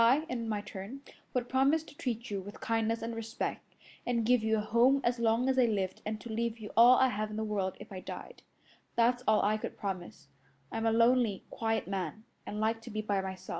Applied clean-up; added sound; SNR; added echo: none; none; none; none.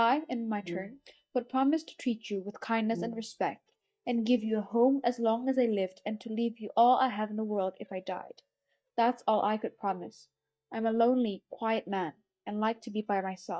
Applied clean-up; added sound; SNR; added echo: neural mask model DeepFilterNet 3.